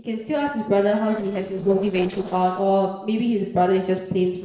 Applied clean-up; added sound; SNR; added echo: neural separator model SepFormer DNS4.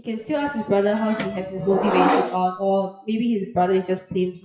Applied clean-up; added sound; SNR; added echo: classical method WPE with log-MMSE.